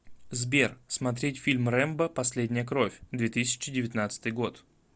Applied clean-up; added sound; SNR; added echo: none; none; none; none.